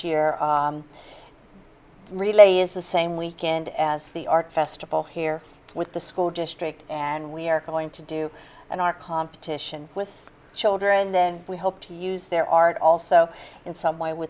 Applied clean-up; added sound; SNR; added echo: none; none; none; none.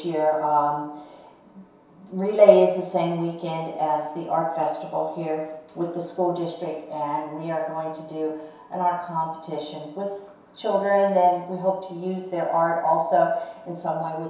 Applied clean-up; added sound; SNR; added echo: none; none; none; reverberation time 0.7 s.